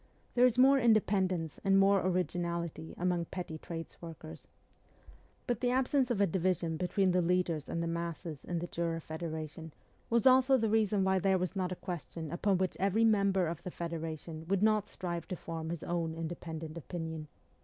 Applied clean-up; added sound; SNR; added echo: none; none; none; none.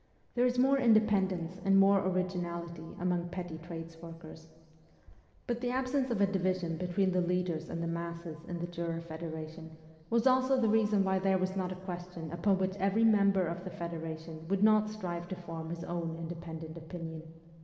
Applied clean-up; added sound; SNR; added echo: none; none; none; reverberation time 2.1 s.